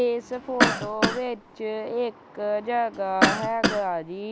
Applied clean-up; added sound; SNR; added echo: none; Cough; -2 dB; none.